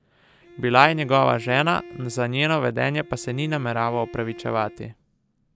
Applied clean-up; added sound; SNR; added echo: none; Bowed string instrument; 19 dB; none.